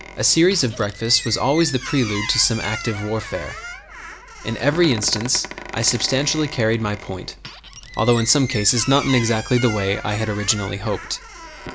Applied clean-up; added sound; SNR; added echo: none; Squeak; 12 dB; none.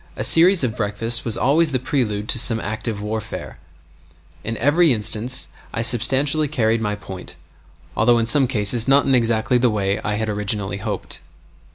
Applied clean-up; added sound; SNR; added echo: none; none; none; none.